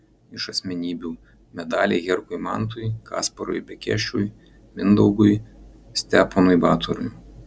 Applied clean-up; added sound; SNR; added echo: none; none; none; none.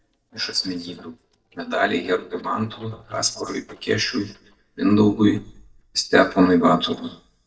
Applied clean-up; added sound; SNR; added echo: neural mask model DeepFilterNet 3.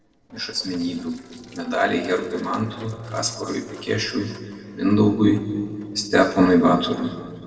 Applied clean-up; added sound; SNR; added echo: neural separator model SepFormer DNS4.